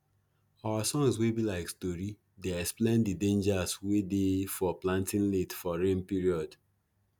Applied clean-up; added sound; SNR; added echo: none; none; none; none.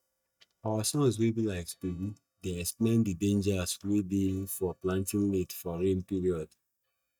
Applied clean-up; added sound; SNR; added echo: neural mask model DeepFilterNet 3.